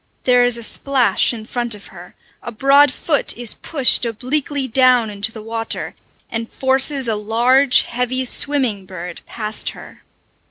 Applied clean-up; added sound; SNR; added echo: none; none; none; none.